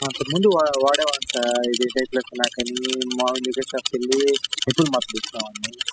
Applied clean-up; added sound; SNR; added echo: classical method spectral subtraction.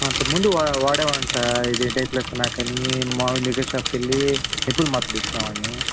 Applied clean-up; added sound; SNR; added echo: none; Mechanisms / Bicycle; 3 dB; none.